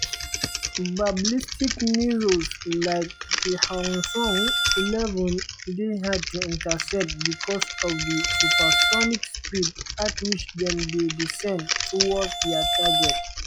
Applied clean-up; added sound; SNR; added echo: classical method log-MMSE.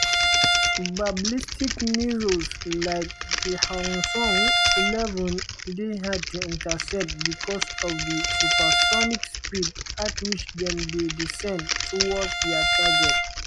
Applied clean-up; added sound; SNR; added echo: none; Bowed string instrument + Typing; -4 dB; none.